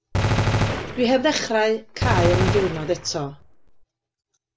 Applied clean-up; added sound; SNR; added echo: none; Gunshot, gunfire; 0 dB; none.